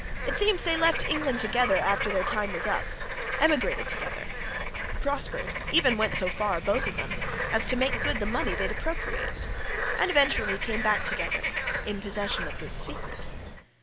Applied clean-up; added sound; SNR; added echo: none; Bird / Frog; 2 dB; none.